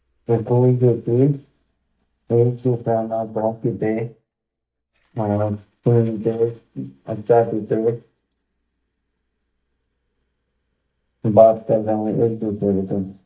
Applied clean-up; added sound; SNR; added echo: neural mask model DeepFilterNet 3.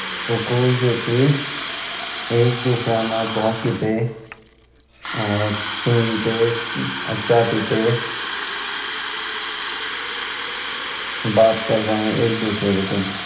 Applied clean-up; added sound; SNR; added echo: none; Fill (with liquid) / Water tap, faucet; 6 dB; reverberation time 0.8 s.